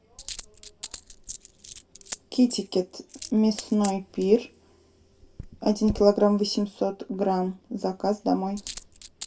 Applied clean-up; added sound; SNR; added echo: none; Coin (dropping); 16 dB; reverberation time 0.2 s.